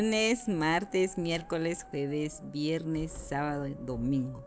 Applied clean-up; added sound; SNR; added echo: none; Musical instrument + Thunder / Rain; 16 dB; none.